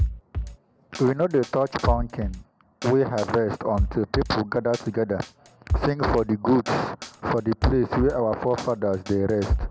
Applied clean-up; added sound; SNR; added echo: none; Drum kit; 6 dB; none.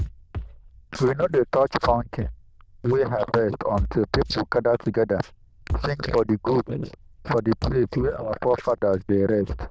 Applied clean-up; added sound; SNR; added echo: neural diffusion model UNIVERSE++.